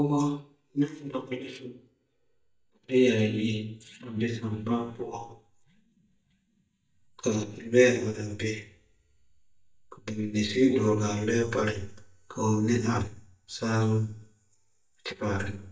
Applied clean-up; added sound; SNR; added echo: neural mask model DeepFilterNet 3.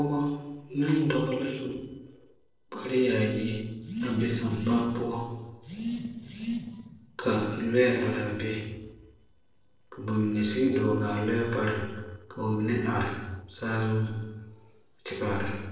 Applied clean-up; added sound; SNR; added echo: neural separator model SepFormer DNS4.